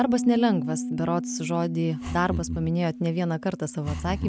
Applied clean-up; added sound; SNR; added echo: none; Piano; 7 dB; none.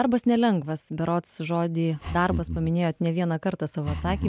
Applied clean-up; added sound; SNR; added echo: none; none; none; none.